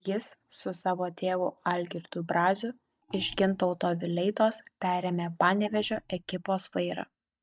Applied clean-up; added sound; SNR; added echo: neural mask model DeepFilterNet 3.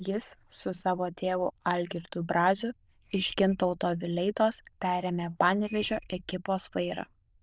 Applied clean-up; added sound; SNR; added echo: neural diffusion model UNIVERSE++.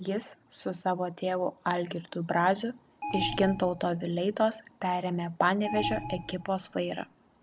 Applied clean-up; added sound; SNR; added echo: none; Alarm; 7 dB; none.